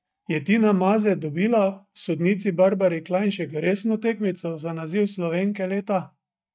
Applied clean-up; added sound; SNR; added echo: neural mask model DeepFilterNet 3.